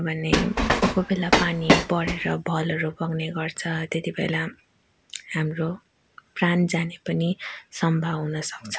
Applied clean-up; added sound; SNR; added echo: none; Train; -3 dB; none.